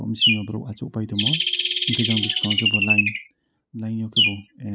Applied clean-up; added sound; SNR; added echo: none; Bird; -4 dB; none.